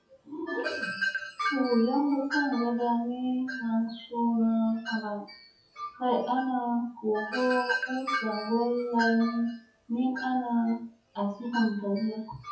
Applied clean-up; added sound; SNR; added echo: classical method WPE with log-MMSE.